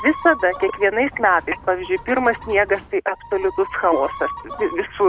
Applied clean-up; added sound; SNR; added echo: none; Chicken, rooster; 14 dB; none.